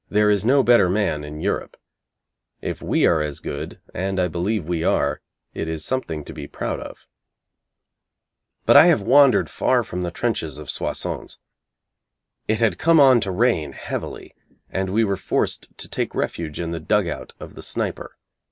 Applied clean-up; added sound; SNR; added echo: none; none; none; none.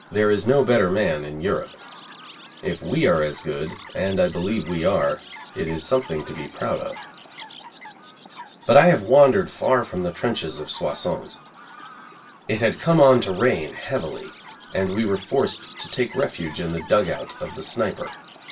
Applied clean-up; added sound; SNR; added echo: none; Chirp, tweet; 19 dB; reverberation time 0.2 s.